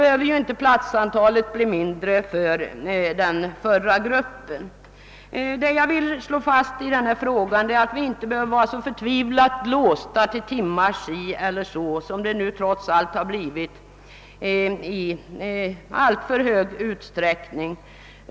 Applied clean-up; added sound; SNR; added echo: none; none; none; none.